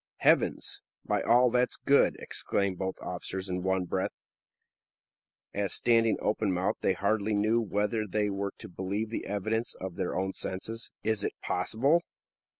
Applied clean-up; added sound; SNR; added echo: none; none; none; none.